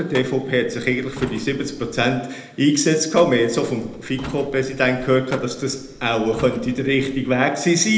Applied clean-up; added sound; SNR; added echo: none; Truck; 17 dB; reverberation time 0.7 s.